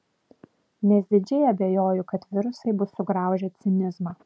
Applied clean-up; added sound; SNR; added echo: none; none; none; none.